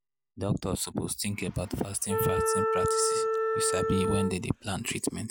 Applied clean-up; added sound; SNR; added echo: none; Wind instrument, woodwind instrument; -2 dB; none.